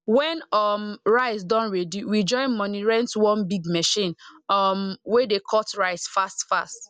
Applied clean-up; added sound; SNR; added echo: none; none; none; none.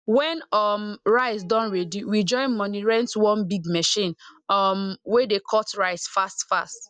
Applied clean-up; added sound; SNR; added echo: neural mask model DeepFilterNet 3.